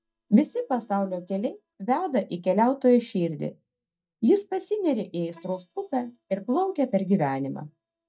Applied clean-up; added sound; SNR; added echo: neural mask model DeepFilterNet 3.